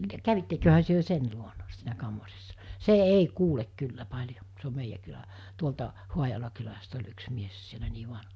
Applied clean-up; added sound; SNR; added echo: none; none; none; none.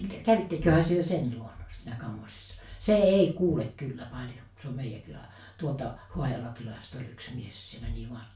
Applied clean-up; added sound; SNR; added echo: none; none; none; reverberation time 0.3 s.